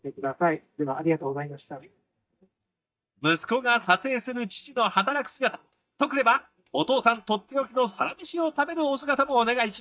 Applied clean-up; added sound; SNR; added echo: neural mask model DeepFilterNet 3.